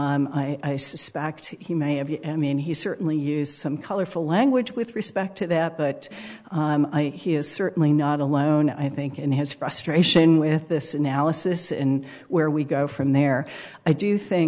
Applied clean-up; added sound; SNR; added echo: none; none; none; none.